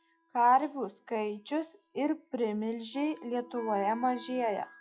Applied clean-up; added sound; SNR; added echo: classical method log-MMSE.